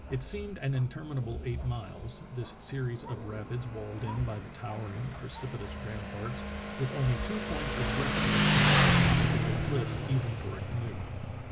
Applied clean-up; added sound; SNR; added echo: none; Motorcycle; -4 dB; none.